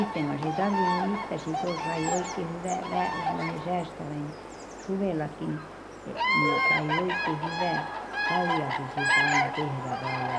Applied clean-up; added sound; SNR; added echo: none; Bird vocalization, bird call, bird song; -2 dB; none.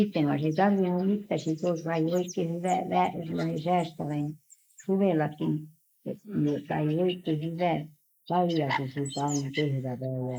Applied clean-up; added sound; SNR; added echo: neural mask model Resemble Enhance denoiser.